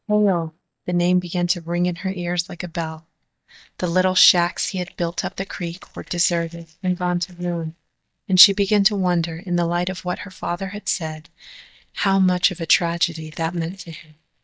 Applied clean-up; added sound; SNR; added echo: neural mask model DeepFilterNet 3.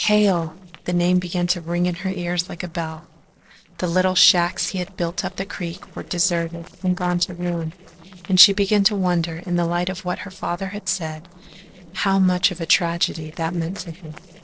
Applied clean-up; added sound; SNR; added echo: neural separator model SepFormer DNS4.